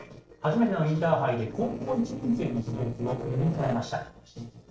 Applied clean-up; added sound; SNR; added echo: neural separator model SepFormer DNS4.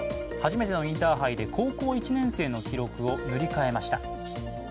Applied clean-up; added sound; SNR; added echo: none; none; none; none.